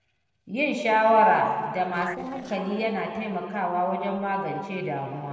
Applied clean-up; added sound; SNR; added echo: neural separator model SepFormer DNS4.